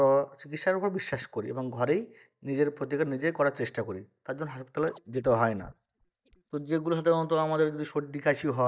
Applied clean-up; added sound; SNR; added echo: neural mask model DeepFilterNet 3.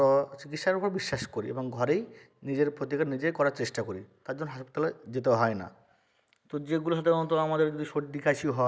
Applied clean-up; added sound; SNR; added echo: none; none; none; none.